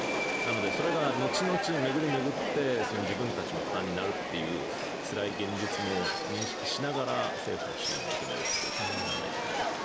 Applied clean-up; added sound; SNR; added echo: none; Subway, metro, underground; -2 dB; none.